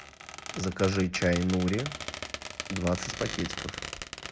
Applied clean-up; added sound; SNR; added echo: none; Squeak; 8 dB; none.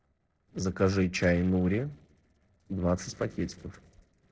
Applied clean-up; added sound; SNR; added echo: neural separator model SepFormer DNS4.